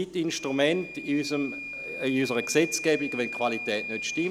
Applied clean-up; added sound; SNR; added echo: none; Microwave oven / Alarm; 9 dB; none.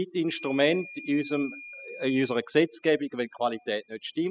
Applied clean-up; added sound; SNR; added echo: classical method spectral subtraction.